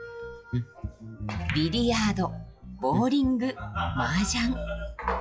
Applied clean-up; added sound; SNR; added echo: classical method log-MMSE.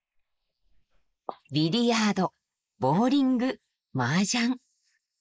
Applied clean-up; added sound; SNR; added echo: neural mask model Resemble Enhance denoiser.